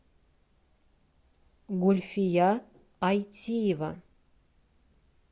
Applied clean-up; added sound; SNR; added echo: none; none; none; none.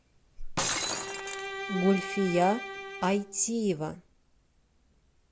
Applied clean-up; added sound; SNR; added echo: none; Shatter + Bowed string instrument; 6 dB; none.